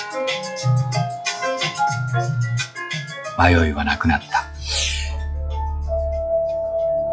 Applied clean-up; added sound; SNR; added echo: classical method log-MMSE.